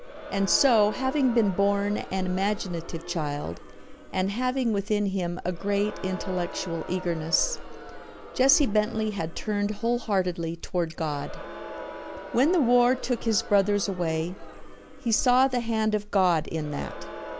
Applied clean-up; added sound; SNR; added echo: none; Crowd; 15 dB; none.